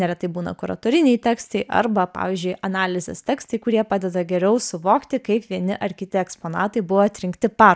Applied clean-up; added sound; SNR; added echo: none; none; none; none.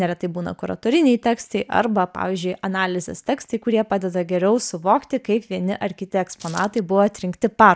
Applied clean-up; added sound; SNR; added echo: none; Coin (dropping); 18 dB; none.